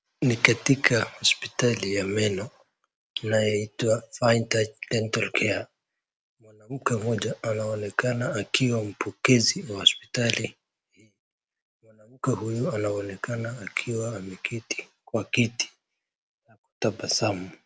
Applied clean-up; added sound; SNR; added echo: none; none; none; none.